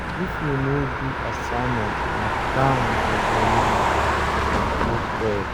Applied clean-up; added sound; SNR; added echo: none; Motor vehicle (road); -5 dB; none.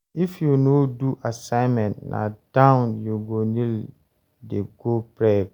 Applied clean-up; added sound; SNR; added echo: none; none; none; none.